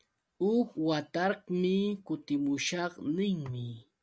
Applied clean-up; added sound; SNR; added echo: none; none; none; none.